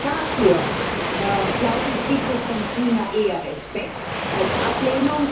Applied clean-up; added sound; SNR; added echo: none; Waves, surf; 1 dB; reverberation time 0.6 s.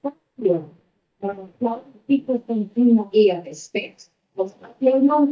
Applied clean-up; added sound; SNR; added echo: neural mask model DeepFilterNet 3.